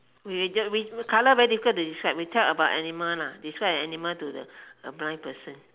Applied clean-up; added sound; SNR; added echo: none; none; none; none.